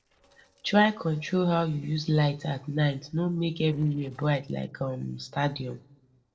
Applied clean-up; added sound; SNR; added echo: neural separator model SepFormer DNS4.